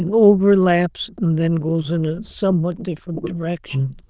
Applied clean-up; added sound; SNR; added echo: neural diffusion model UNIVERSE++.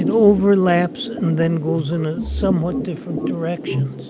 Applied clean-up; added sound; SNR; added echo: none; Thunder / Rain; 10 dB; none.